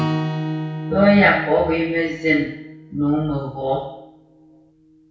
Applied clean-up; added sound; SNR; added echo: none; Acoustic guitar / Strum; 9 dB; reverberation time 0.6 s.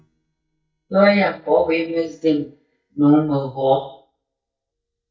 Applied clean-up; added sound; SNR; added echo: neural mask model DeepFilterNet 3.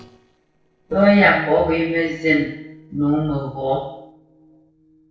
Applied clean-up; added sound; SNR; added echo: neural separator model SepFormer DNS4.